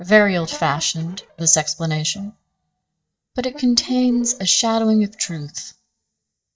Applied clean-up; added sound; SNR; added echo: neural mask model DeepFilterNet 3.